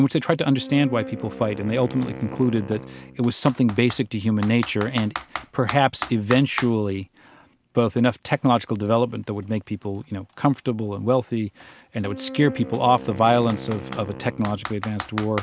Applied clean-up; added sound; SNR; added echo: none; Wind instrument, woodwind instrument + Computer keyboard; 14 dB; none.